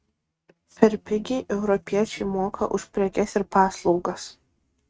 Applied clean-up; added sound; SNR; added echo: neural mask model RNNoise.